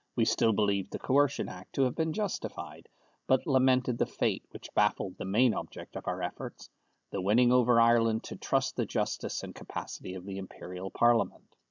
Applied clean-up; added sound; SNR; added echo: none; none; none; none.